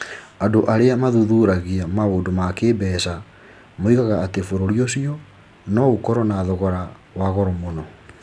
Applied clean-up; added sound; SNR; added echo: none; none; none; none.